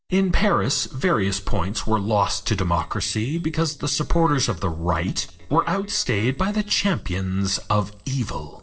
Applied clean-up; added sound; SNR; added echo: neural separator model SepFormer DNS4.